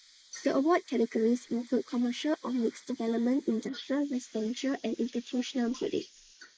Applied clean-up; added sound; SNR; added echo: neural mask model Resemble Enhance denoiser.